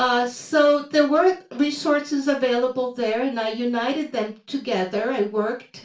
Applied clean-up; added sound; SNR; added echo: none; none; none; reverberation time 0.3 s.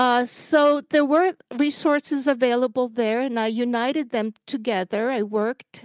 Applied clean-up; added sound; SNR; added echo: none; none; none; none.